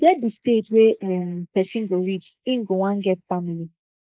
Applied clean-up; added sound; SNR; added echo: neural mask model Resemble Enhance denoiser.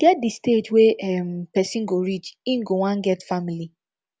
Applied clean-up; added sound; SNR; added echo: none; none; none; none.